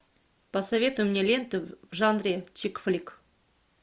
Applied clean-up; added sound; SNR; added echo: none; none; none; none.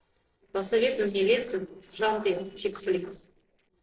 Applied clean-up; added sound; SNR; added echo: neural separator model SepFormer DNS4.